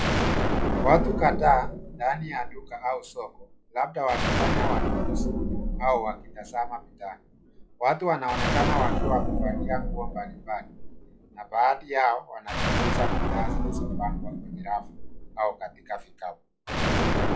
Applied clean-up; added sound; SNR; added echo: classical method log-MMSE.